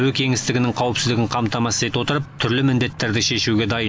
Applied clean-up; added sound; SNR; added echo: none; none; none; none.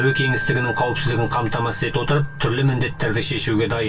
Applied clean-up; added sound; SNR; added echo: none; Wind chime; 11 dB; reverberation time 0.1 s.